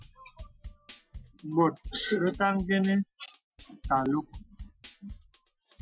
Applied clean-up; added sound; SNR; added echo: classical method Wiener filter.